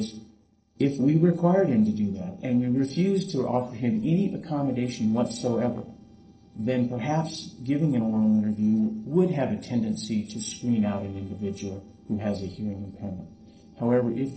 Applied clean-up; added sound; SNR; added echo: neural separator model SepFormer DNS4.